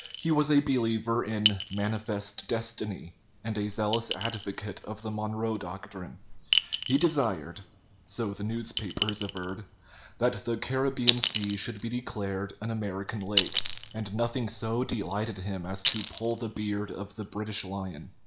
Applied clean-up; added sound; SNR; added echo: none; Chink, clink; 6 dB; reverberation time 0.5 s.